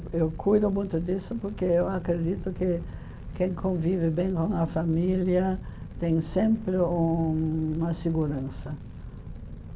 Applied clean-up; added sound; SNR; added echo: none; Fire; 11 dB; none.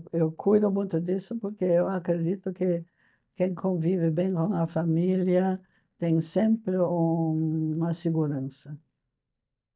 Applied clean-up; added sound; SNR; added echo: neural mask model DeepFilterNet 3.